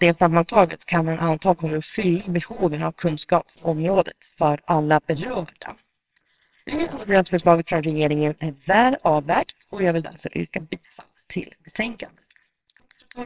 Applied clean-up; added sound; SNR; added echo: neural separator model SepFormer WHAMR!.